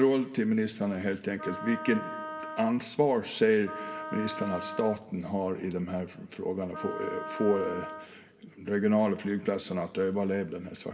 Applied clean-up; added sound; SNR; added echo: none; Wind instrument, woodwind instrument; 10 dB; reverberation time 1.9 s.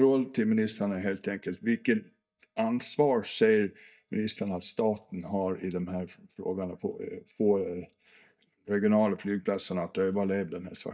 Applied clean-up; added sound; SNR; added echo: neural mask model DeepFilterNet 3.